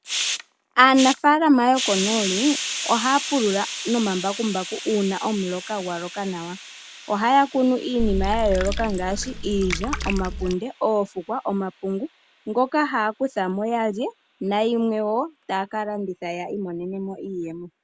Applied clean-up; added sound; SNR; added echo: none; Water / Liquid + Hiss; 9 dB; none.